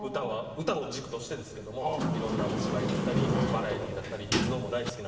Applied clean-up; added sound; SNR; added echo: none; Sliding door; -4 dB; reverberation time 2.0 s.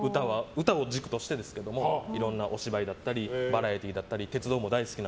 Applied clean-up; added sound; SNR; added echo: none; none; none; none.